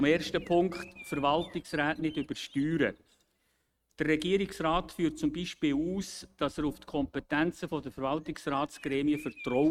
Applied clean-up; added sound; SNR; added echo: neural mask model RNNoise.